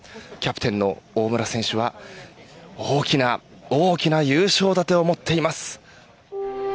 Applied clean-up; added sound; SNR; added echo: none; none; none; none.